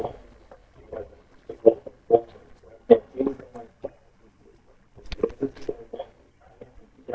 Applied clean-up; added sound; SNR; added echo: neural mask model DeepFilterNet 3.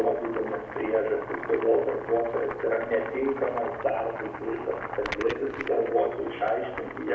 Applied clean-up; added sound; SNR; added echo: none; Boiling; 10 dB; reverberation time 0.8 s.